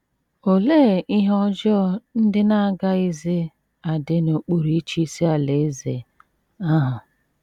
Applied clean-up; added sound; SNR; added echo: none; none; none; none.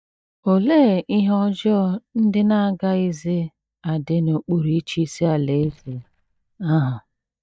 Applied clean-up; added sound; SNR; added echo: neural mask model DeepFilterNet 3.